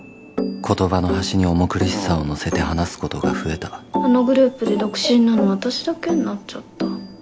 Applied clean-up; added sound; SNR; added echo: none; Bird; 19 dB; none.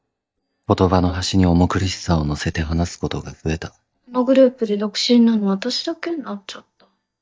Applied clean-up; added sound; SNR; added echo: neural mask model DeepFilterNet 3.